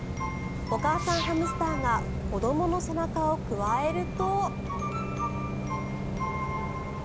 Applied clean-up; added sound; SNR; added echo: none; Bus; 3 dB; none.